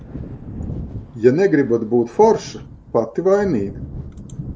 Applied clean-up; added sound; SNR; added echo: none; Thunder / Wind; 14 dB; none.